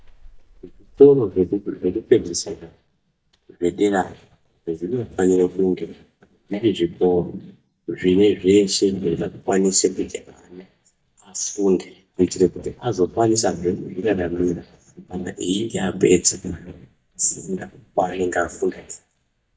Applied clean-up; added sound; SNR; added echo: neural mask model DeepFilterNet 3.